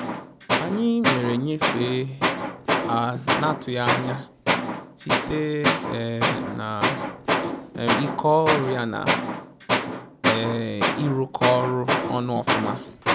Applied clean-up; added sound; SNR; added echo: none; Tools; -1 dB; none.